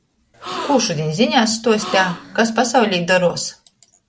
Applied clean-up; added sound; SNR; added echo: none; Gasp; 12 dB; none.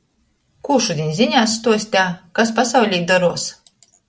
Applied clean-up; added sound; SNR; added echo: none; none; none; none.